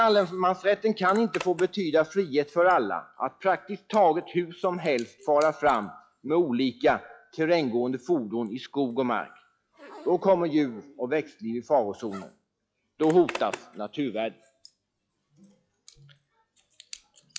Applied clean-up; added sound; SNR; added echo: classical method log-MMSE.